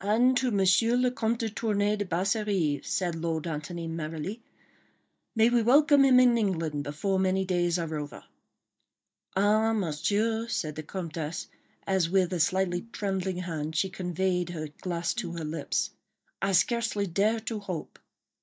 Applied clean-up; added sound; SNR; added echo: neural mask model DeepFilterNet 3.